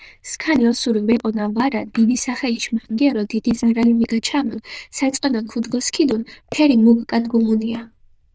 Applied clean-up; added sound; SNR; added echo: neural diffusion model UNIVERSE++.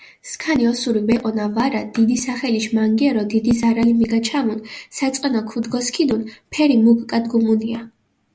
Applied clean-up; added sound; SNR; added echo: none; none; none; none.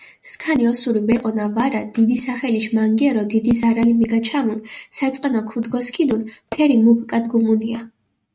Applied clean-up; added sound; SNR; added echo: neural mask model RNNoise.